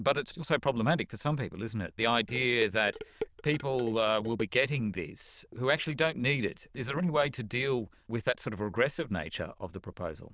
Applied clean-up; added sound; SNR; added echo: neural diffusion model UNIVERSE++.